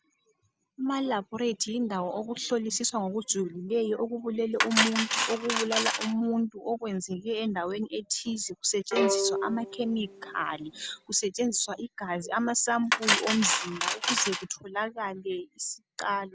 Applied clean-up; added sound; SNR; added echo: none; Cutlery, silverware + Bowed string instrument; 1 dB; none.